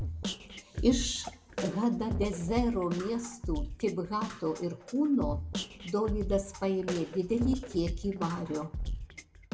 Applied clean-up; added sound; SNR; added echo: none; Drum kit; 6 dB; reverberation time 0.6 s.